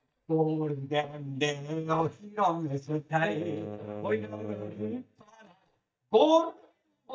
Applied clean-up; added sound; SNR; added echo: neural mask model DeepFilterNet 3.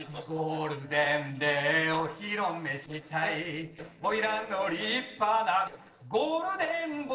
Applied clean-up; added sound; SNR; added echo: neural separator model SepFormer DNS4.